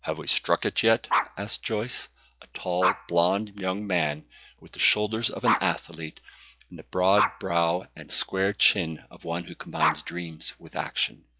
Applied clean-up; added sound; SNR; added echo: classical method log-MMSE.